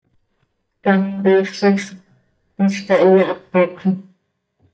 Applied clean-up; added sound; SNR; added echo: neural mask model DeepFilterNet 3.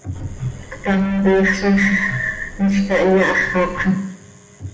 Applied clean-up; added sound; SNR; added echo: none; Subway, metro, underground; 16 dB; reverberation time 0.8 s.